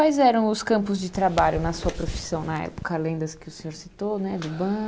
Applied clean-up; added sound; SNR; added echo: none; none; none; none.